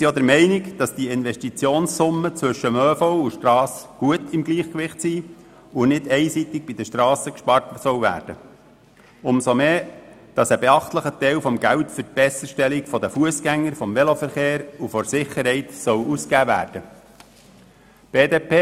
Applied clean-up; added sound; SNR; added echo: none; none; none; none.